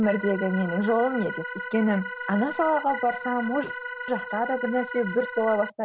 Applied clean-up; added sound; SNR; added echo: none; Organ; 9 dB; none.